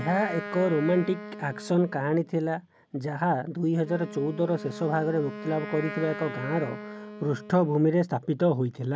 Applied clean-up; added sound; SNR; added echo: none; Wind instrument, woodwind instrument; 13 dB; none.